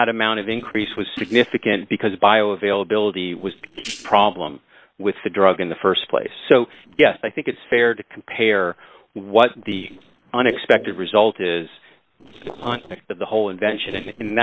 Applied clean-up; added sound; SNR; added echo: neural separator model SepFormer DNS4.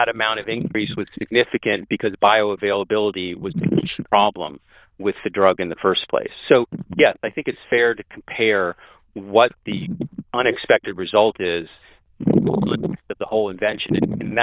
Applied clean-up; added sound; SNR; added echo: neural diffusion model UNIVERSE++.